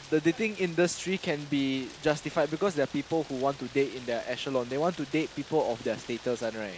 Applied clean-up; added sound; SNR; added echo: none; Rain; 18 dB; none.